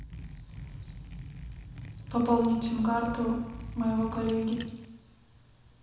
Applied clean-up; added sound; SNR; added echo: none; Liquid; 11 dB; reverberation time 1.0 s.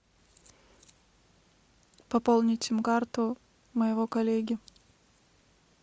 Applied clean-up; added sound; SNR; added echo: none; none; none; none.